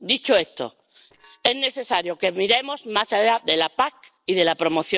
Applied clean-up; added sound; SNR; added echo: neural separator model SepFormer DNS4.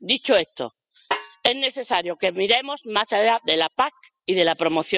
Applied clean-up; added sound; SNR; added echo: classical method spectral subtraction.